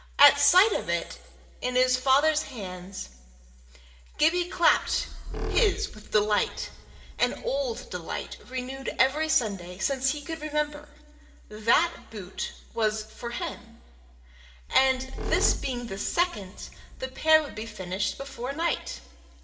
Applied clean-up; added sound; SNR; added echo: none; Squeak; 7 dB; reverberation time 2.5 s.